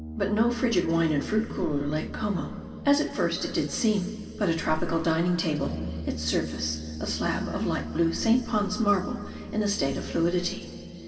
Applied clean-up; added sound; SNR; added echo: none; Brass instrument; 12 dB; reverberation time 2.5 s.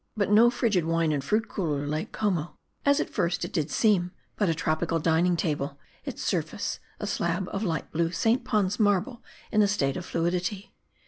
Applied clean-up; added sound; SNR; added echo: none; none; none; none.